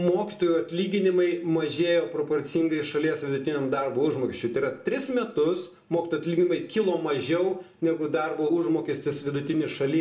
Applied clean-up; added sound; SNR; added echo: none; none; none; reverberation time 0.6 s.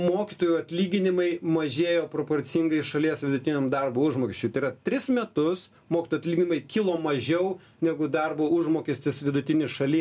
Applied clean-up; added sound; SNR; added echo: none; none; none; none.